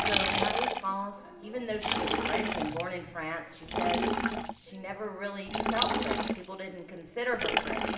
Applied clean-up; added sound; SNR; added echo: none; Liquid; -3 dB; reverberation time 1.2 s.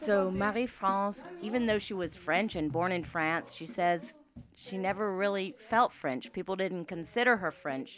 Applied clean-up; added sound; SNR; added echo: none; none; none; none.